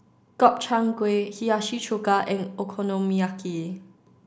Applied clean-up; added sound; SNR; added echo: none; none; none; none.